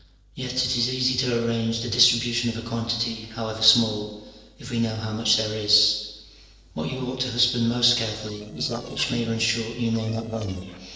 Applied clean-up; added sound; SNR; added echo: neural separator model SepFormer DNS4.